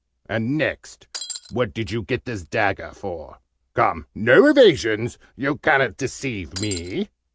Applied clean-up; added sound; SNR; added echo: none; Shatter; 11 dB; none.